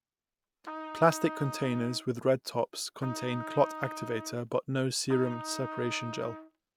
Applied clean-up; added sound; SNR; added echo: none; Trumpet; 10 dB; none.